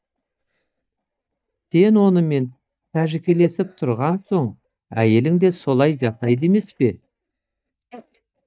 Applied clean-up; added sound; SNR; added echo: neural mask model DeepFilterNet 3.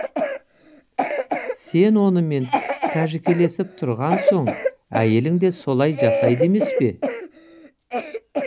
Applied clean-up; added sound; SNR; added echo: none; Cough; 3 dB; none.